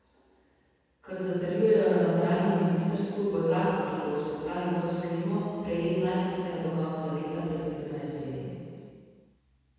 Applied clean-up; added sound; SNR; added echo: none; none; none; reverberation time 2.1 s.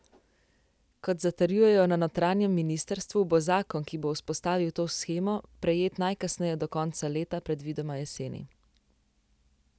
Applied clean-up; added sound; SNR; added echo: none; none; none; none.